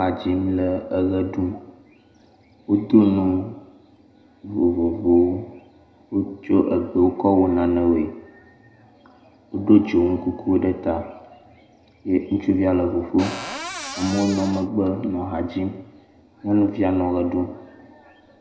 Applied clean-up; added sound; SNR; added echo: none; Cupboard open or close; 10 dB; reverberation time 0.7 s.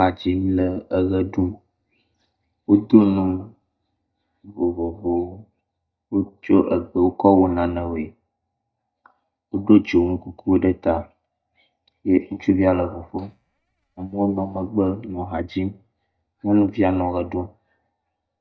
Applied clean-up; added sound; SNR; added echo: neural mask model DeepFilterNet 3.